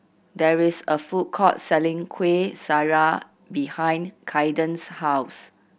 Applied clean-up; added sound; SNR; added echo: none; none; none; none.